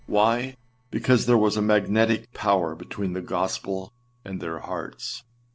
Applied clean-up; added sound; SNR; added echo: neural separator model SepFormer DNS4.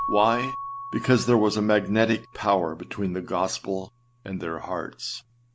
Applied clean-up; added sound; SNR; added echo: none; Keyboard (musical) / Bell; 12 dB; none.